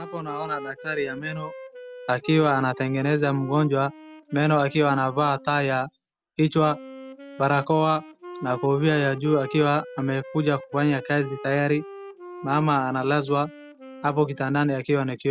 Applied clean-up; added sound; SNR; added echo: none; Wind instrument, woodwind instrument; 16 dB; none.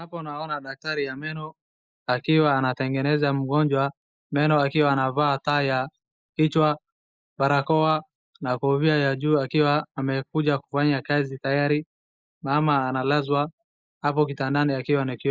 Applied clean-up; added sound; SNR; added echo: neural mask model Resemble Enhance denoiser.